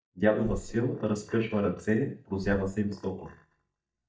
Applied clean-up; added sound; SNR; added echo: neural mask model DeepFilterNet 3.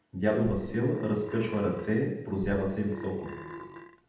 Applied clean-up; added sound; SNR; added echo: none; Burping, eructation; 12 dB; reverberation time 0.8 s.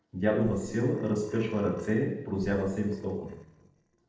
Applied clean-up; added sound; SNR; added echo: neural separator model SepFormer DNS4.